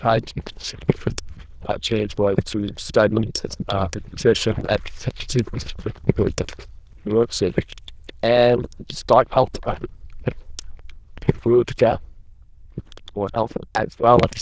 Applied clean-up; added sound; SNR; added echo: neural diffusion model UNIVERSE++.